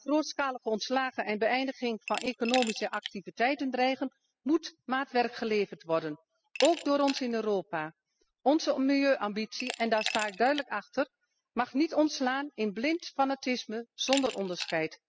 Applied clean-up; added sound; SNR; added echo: classical method spectral subtraction.